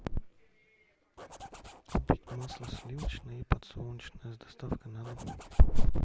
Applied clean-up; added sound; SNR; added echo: none; Zipper (clothing); 13 dB; none.